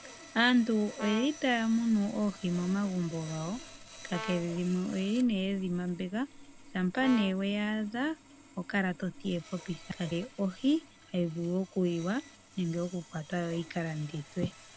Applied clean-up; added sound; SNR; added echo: none; Sawing + Brass instrument; 16 dB; none.